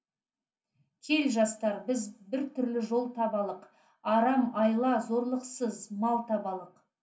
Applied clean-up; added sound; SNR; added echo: none; none; none; reverberation time 0.2 s.